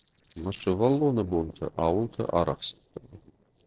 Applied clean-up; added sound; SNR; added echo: neural separator model SepFormer DNS4.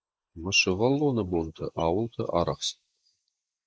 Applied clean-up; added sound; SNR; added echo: neural mask model Resemble Enhance denoiser.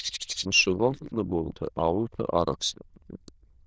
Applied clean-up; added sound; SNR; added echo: neural diffusion model UNIVERSE++.